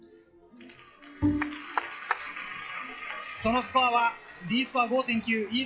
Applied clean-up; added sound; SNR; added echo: classical method log-MMSE.